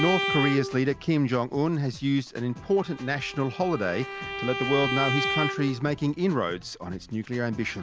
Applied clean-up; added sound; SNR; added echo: none; Bowed string instrument; 7 dB; none.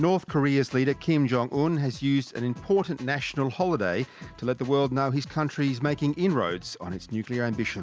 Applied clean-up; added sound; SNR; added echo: none; none; none; none.